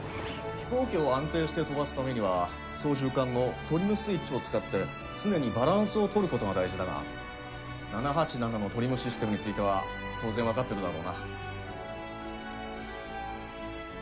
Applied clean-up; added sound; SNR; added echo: none; none; none; none.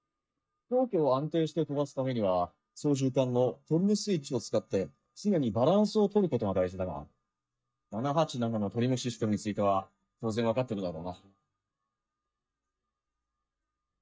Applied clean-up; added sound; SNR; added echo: neural mask model DeepFilterNet 3.